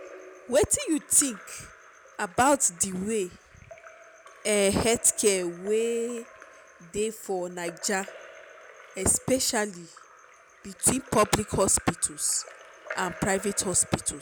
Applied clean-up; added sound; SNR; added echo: none; Drip / Trickle, dribble / Splash, splatter; 19 dB; none.